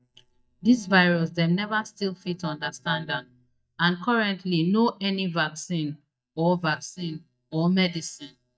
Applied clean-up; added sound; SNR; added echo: neural mask model DeepFilterNet 3.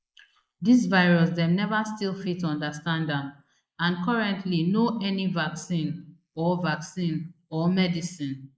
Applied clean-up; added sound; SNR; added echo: neural mask model Resemble Enhance denoiser.